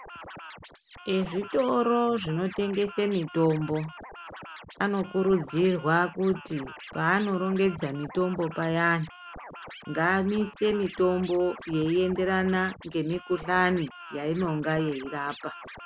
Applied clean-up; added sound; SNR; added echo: none; Scratching (performance technique); 17 dB; none.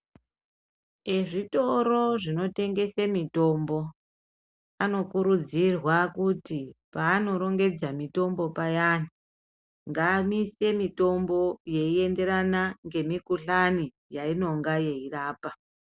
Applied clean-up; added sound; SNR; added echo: none; none; none; none.